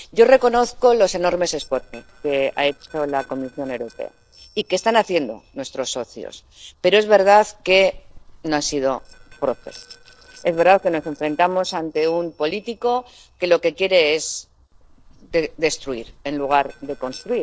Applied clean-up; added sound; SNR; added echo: neural separator model SepFormer DNS4.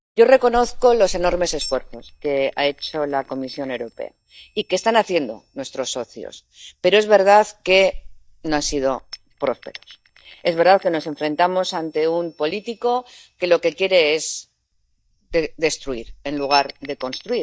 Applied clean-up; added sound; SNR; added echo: neural mask model DeepFilterNet 3.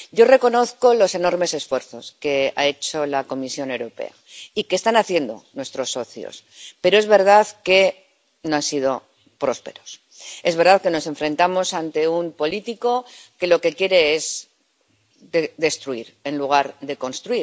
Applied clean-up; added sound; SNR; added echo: none; none; none; none.